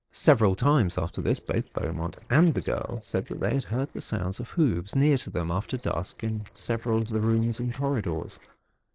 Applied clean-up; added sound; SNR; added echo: neural separator model SepFormer DNS4.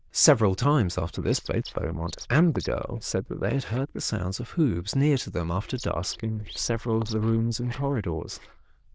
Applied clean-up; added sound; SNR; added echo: neural diffusion model UNIVERSE++.